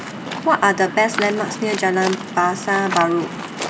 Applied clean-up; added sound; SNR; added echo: none; Waves, surf; 9 dB; reverberation time 0.7 s.